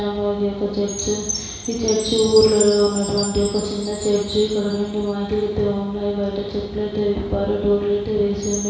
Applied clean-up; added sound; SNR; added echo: none; Chime; 12 dB; reverberation time 1.1 s.